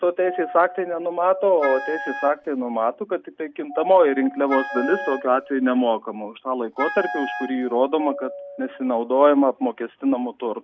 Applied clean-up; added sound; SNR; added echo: none; Doorbell + Wind instrument, woodwind instrument; 10 dB; none.